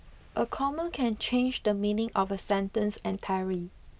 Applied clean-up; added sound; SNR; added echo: none; none; none; none.